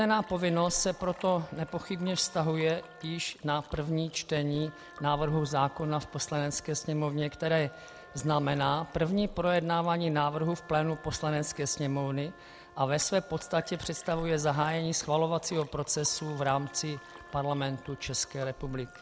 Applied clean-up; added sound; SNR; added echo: none; Liquid + Wind instrument, woodwind instrument; 20 dB; none.